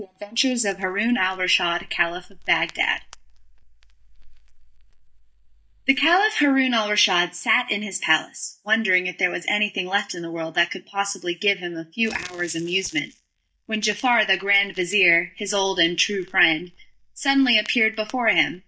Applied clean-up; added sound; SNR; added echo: neural mask model DeepFilterNet 3.